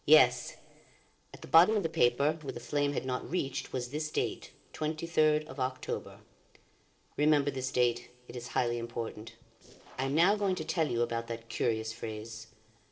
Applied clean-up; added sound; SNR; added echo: neural separator model SepFormer DNS4.